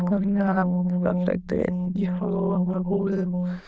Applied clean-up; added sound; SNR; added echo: neural diffusion model UNIVERSE++.